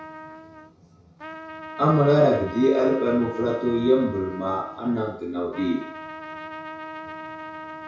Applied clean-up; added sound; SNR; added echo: none; Trumpet; 14 dB; reverberation time 0.6 s.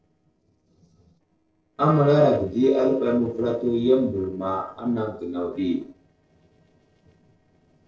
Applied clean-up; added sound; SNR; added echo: neural separator model SepFormer DNS4.